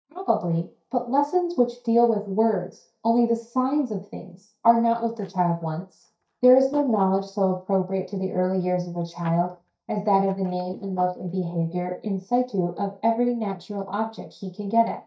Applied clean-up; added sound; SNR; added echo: neural mask model DeepFilterNet 3.